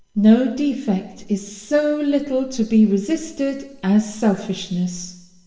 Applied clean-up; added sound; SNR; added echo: none; none; none; reverberation time 1.1 s.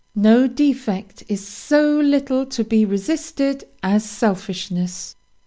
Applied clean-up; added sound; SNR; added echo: none; none; none; none.